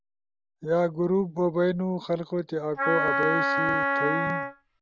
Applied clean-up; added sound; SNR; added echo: none; Wind instrument, woodwind instrument; -2 dB; none.